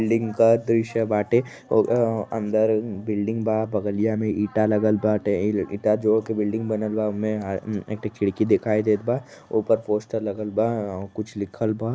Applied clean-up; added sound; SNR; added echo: none; none; none; none.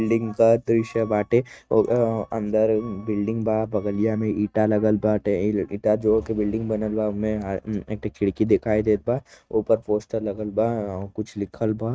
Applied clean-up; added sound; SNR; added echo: neural mask model RNNoise.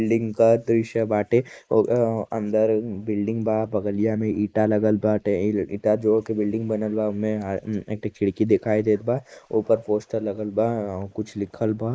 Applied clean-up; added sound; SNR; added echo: neural mask model Resemble Enhance denoiser.